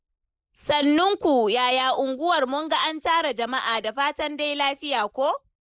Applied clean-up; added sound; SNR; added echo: neural mask model Resemble Enhance denoiser.